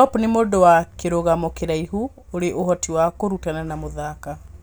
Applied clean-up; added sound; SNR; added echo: none; none; none; none.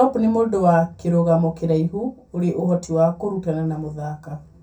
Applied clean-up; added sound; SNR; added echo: none; none; none; reverberation time 0.3 s.